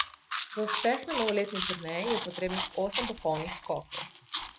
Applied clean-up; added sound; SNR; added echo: none; Chewing, mastication; -2 dB; none.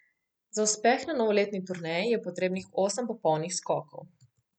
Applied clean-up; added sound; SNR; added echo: none; none; none; none.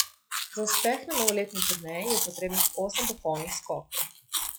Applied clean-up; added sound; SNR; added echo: classical method log-MMSE.